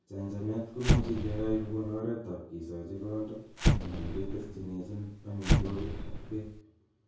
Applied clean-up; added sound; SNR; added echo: none; Explosion; -5 dB; reverberation time 0.6 s.